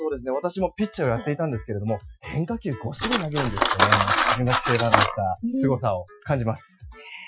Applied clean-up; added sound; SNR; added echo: classical method Wiener filter.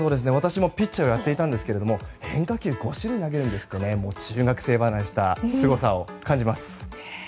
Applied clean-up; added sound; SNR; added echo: none; none; none; none.